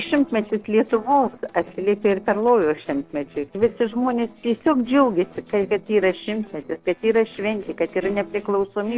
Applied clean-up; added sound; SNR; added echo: neural separator model SepFormer DNS4.